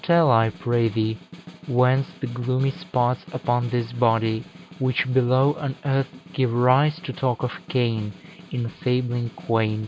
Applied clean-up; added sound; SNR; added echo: none; Snare drum; 20 dB; none.